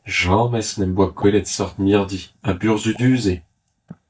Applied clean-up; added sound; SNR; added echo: neural mask model DeepFilterNet 3.